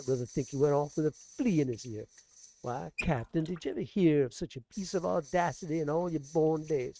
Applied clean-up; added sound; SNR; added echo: neural mask model RNNoise.